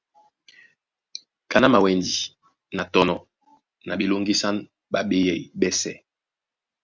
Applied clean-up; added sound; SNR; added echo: none; none; none; none.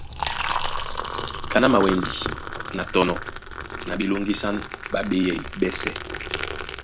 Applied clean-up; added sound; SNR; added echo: none; Liquid; 4 dB; none.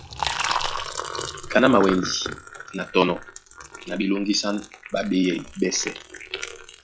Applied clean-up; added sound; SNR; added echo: classical method log-MMSE.